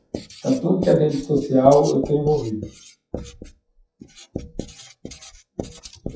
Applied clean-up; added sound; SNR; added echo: classical method WPE with log-MMSE.